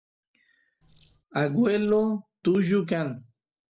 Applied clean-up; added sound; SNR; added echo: neural separator model SepFormer DNS4.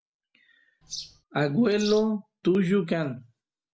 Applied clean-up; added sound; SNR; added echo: none; Bird vocalization, bird call, bird song; 14 dB; none.